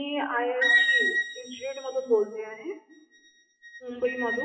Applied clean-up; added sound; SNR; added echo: classical method WPE with log-MMSE.